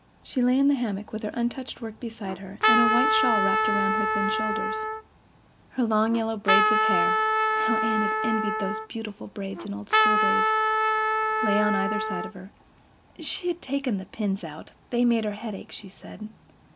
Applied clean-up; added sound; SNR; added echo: none; Trumpet; -4 dB; none.